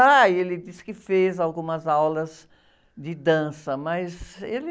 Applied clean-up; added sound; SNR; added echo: none; none; none; none.